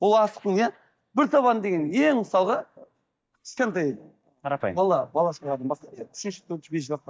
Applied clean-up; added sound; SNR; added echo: neural mask model DeepFilterNet 3.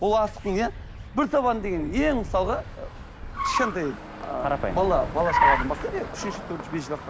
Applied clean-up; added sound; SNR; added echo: none; Car; 3 dB; none.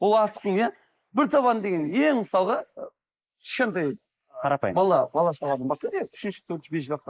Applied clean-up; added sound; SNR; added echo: neural mask model Resemble Enhance denoiser.